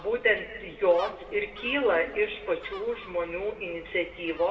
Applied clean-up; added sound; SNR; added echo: none; Gull, seagull; 19 dB; reverberation time 1.4 s.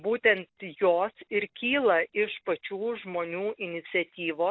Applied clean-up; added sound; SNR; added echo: none; none; none; none.